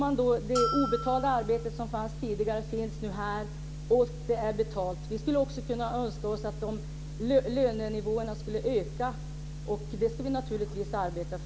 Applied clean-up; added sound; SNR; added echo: none; Bell; 4 dB; none.